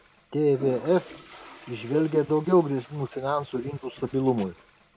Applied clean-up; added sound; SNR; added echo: none; Toilet flush; 20 dB; none.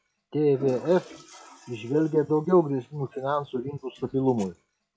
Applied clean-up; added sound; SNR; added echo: classical method log-MMSE.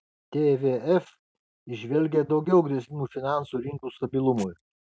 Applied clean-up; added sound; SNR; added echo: none; none; none; none.